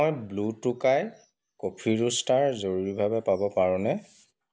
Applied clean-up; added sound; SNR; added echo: none; none; none; none.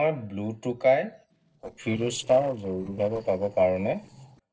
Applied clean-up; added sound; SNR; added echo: neural separator model SepFormer DNS4.